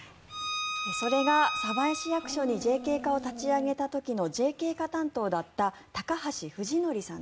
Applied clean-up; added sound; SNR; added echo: none; Bowed string instrument + Dog; 6 dB; none.